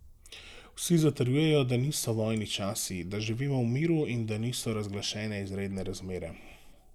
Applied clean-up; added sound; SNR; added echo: neural mask model Resemble Enhance denoiser.